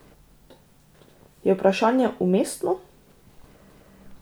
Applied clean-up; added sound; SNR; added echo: none; none; none; none.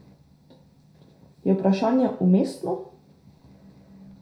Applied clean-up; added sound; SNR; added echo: none; none; none; reverberation time 0.5 s.